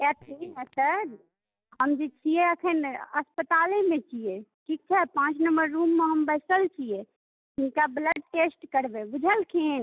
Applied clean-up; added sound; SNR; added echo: neural mask model DeepFilterNet 3.